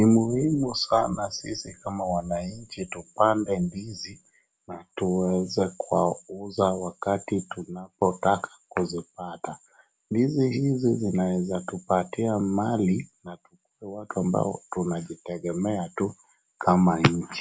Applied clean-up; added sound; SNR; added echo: none; none; none; none.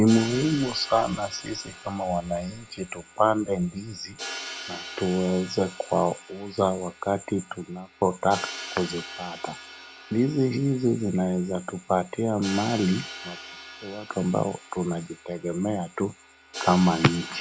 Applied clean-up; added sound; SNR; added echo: none; Crash cymbal; 14 dB; none.